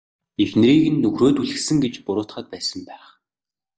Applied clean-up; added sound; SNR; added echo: neural mask model DeepFilterNet 3.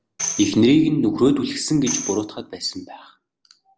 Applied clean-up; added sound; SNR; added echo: none; Tambourine; 12 dB; none.